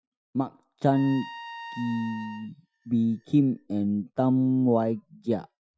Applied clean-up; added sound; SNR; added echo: classical method Wiener filter.